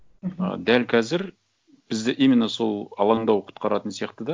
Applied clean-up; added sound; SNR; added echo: none; none; none; none.